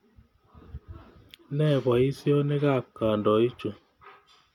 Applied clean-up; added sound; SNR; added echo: none; none; none; none.